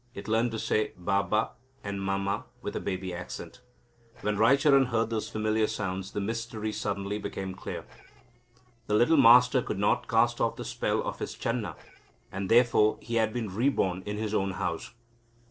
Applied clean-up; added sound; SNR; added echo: neural separator model SepFormer DNS4.